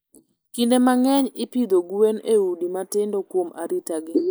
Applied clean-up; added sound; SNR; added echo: neural mask model Resemble Enhance denoiser.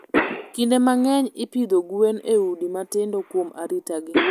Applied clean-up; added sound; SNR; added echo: none; Cough; 7 dB; none.